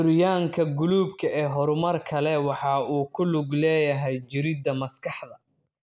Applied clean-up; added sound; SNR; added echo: neural mask model Resemble Enhance denoiser.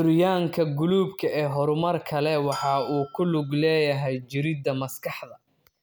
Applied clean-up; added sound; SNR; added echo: none; Bell; 19 dB; none.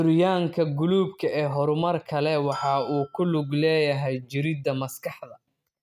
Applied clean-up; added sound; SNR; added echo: neural mask model RNNoise.